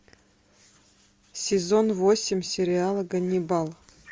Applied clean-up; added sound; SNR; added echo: none; none; none; none.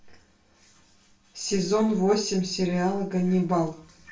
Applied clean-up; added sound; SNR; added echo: none; none; none; reverberation time 0.3 s.